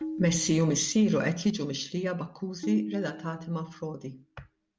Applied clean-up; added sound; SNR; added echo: none; Tabla; 13 dB; none.